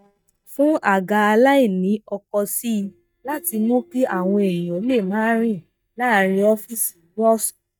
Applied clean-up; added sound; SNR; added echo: neural mask model DeepFilterNet 3.